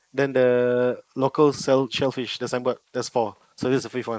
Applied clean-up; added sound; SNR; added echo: neural mask model Resemble Enhance denoiser.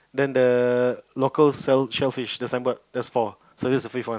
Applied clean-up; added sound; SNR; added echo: none; none; none; none.